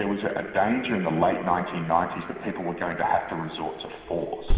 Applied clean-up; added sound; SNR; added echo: none; Alarm; 7 dB; reverberation time 2.6 s.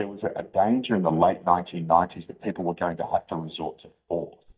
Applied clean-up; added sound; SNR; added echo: neural mask model DeepFilterNet 3.